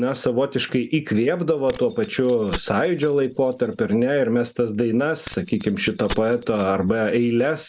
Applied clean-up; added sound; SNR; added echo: none; Keys jangling; 17 dB; none.